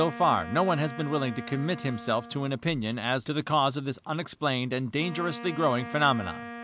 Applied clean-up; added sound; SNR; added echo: none; Wind instrument, woodwind instrument; 14 dB; none.